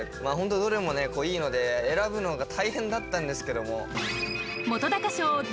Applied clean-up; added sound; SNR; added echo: none; Piano; 11 dB; none.